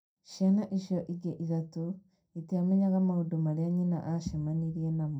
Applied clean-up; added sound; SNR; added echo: none; none; none; reverberation time 0.2 s.